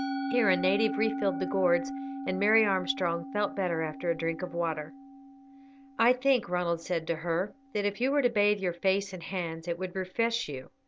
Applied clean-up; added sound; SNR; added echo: none; Musical instrument; 9 dB; none.